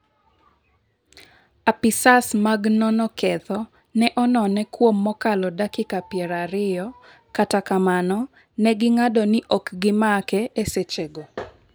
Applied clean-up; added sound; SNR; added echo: none; none; none; none.